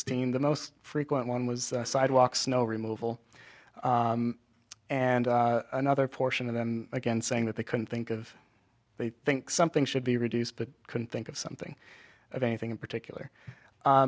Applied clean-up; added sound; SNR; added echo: none; none; none; none.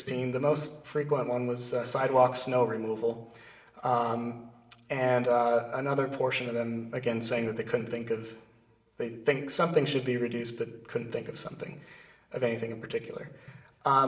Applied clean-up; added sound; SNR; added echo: none; none; none; reverberation time 0.9 s.